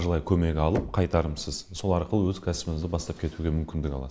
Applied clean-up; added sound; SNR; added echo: none; Knock; 13 dB; none.